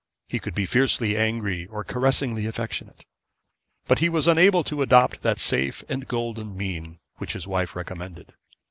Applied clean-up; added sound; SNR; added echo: none; none; none; none.